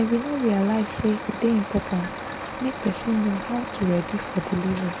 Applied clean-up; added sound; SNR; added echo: none; Truck; 9 dB; none.